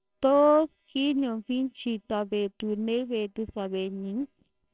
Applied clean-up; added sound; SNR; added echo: neural separator model SepFormer WHAMR!.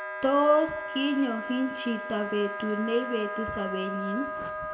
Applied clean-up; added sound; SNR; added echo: none; Wind instrument, woodwind instrument; 6 dB; reverberation time 1.1 s.